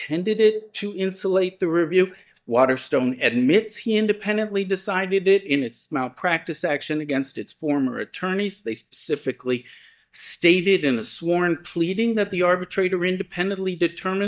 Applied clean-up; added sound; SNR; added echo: neural mask model DeepFilterNet 3.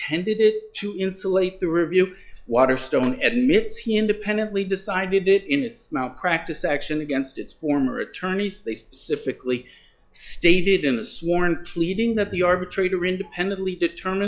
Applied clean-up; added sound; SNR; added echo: classical method log-MMSE.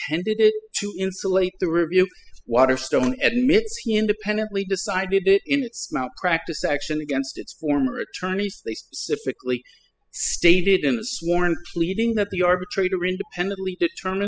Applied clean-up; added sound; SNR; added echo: classical method spectral subtraction.